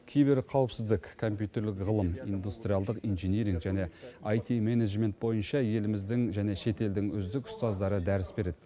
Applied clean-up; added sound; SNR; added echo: none; none; none; none.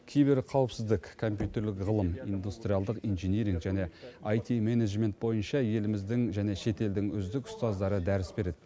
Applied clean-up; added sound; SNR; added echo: none; Knock; 17 dB; none.